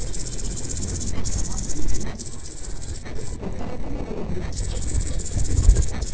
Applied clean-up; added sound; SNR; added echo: neural separator model SepFormer DNS4.